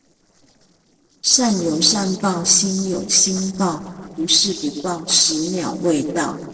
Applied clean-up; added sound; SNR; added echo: neural separator model SepFormer DNS4.